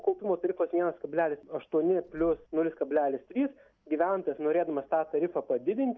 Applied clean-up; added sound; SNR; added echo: none; none; none; none.